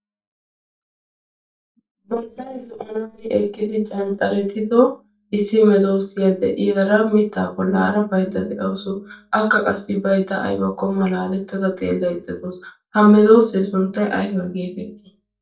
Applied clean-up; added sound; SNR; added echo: neural mask model DeepFilterNet 3.